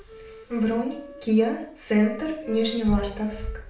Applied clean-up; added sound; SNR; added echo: none; Wind instrument, woodwind instrument; 19 dB; reverberation time 0.5 s.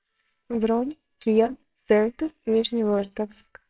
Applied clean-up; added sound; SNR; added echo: neural separator model SepFormer WHAMR!.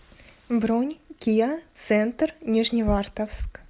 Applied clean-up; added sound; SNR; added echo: none; none; none; none.